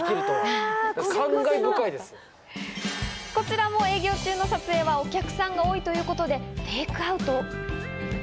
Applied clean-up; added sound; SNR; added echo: none; none; none; none.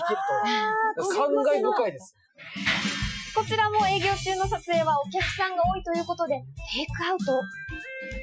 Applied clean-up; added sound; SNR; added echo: classical method Wiener filter.